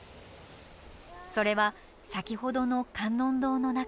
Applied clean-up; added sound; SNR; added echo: none; none; none; none.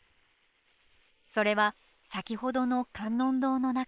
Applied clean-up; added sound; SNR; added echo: neural separator model SepFormer WHAM!.